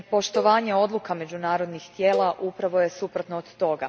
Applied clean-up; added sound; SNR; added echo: none; Cowbell; 12 dB; none.